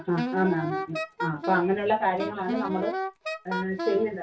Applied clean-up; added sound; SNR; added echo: none; Wind instrument, woodwind instrument; 6 dB; reverberation time 0.2 s.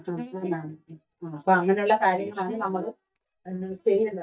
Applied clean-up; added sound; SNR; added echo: neural mask model DeepFilterNet 3.